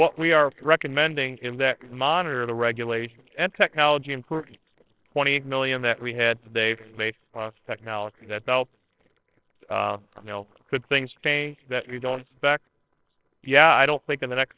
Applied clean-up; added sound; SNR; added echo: neural separator model SepFormer WHAMR!.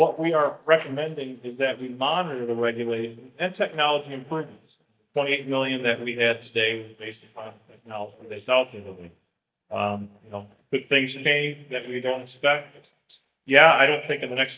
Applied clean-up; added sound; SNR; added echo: neural mask model DeepFilterNet 3.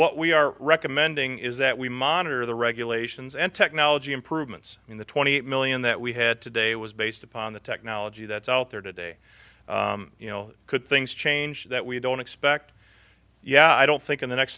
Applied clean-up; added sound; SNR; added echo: none; none; none; none.